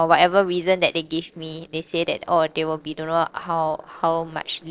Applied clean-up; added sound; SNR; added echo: neural separator model SepFormer DNS4.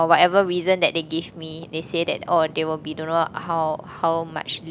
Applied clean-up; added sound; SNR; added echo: none; none; none; none.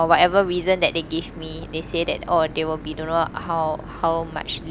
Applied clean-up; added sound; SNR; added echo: none; Engine / Boat, Water vehicle; 15 dB; none.